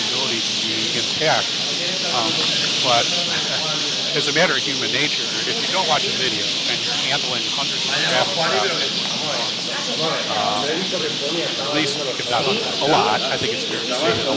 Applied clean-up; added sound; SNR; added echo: none; Bird; -4 dB; none.